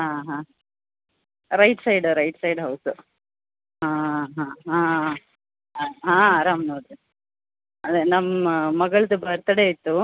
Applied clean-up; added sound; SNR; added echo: none; none; none; none.